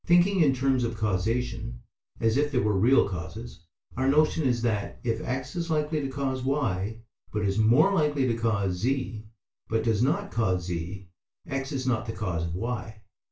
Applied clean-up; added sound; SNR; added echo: none; none; none; reverberation time 0.2 s.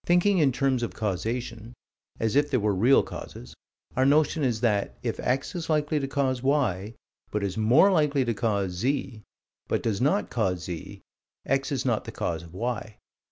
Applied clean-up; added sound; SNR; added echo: none; none; none; none.